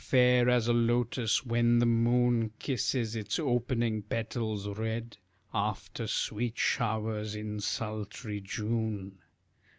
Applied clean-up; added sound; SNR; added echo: none; none; none; none.